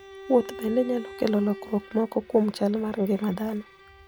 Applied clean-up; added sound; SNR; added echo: none; Bowed string instrument; 17 dB; none.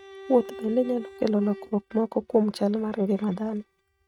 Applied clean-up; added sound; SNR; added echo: neural mask model RNNoise.